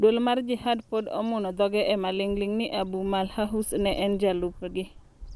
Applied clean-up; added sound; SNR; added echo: none; Bird vocalization, bird call, bird song; 19 dB; none.